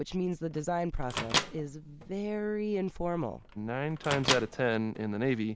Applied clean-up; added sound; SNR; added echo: none; Microwave oven; 6 dB; none.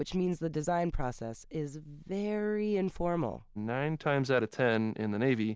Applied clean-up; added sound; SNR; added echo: none; none; none; none.